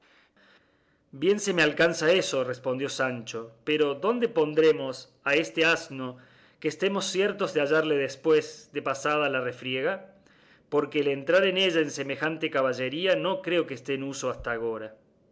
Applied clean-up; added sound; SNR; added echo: none; none; none; none.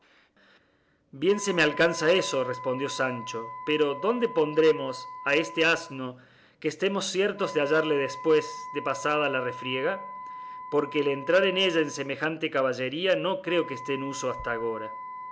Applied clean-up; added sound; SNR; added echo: none; Wind instrument, woodwind instrument; 13 dB; none.